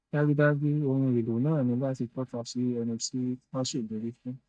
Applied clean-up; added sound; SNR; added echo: neural mask model DeepFilterNet 3.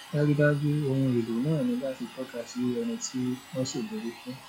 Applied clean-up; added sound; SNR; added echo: classical method log-MMSE.